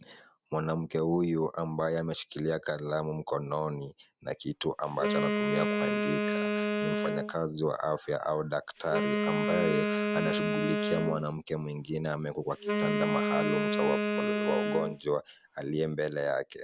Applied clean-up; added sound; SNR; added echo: none; Wind instrument, woodwind instrument; -2 dB; none.